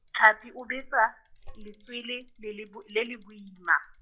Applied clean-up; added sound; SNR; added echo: classical method log-MMSE.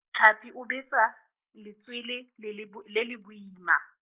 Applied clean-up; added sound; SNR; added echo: neural mask model Resemble Enhance denoiser.